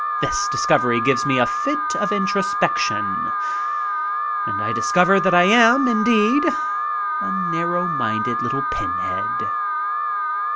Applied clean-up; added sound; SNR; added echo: none; Alarm; 0 dB; none.